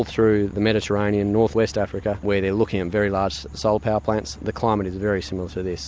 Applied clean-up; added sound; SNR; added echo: none; none; none; none.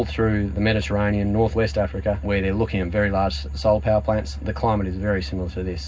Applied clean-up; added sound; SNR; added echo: none; none; none; reverberation time 0.4 s.